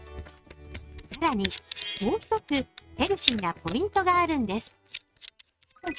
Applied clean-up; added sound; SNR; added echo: neural mask model RNNoise.